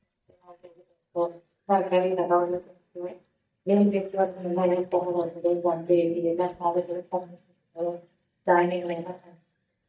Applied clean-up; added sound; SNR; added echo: neural mask model DeepFilterNet 3.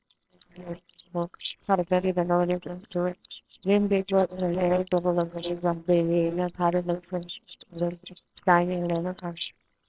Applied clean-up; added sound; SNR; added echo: neural separator model SepFormer WHAMR!.